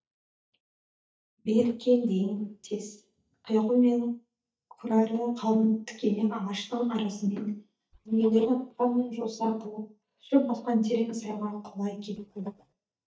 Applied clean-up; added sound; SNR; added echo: neural mask model DeepFilterNet 3.